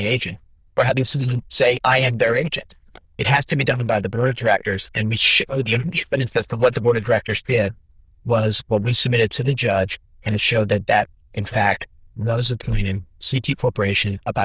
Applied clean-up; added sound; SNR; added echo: neural diffusion model UNIVERSE++.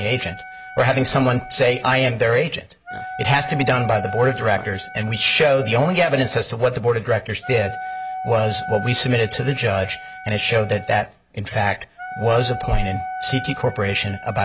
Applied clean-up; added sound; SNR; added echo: none; Wind instrument, woodwind instrument; 12 dB; none.